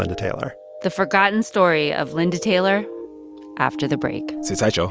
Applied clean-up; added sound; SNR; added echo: none; none; none; none.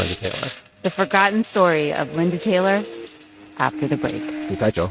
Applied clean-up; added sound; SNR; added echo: neural mask model RNNoise.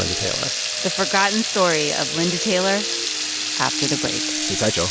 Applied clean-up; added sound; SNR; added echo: none; Water tap, faucet / Liquid; 1 dB; none.